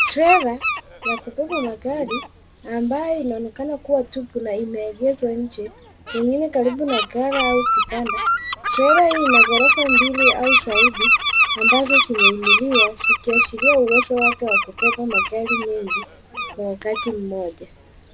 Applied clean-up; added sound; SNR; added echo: none; Bird; -1 dB; none.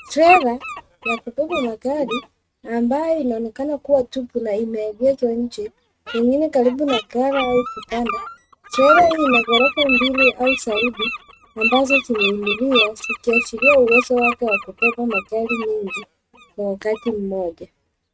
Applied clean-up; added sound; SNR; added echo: neural mask model RNNoise.